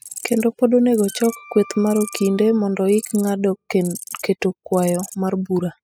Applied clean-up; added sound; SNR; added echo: classical method spectral subtraction.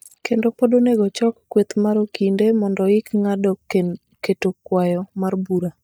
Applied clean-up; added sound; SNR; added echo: neural mask model DeepFilterNet 3.